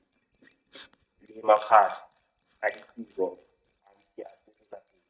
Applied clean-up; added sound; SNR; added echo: neural mask model DeepFilterNet 3.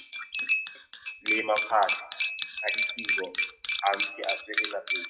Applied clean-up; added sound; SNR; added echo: classical method WPE with log-MMSE.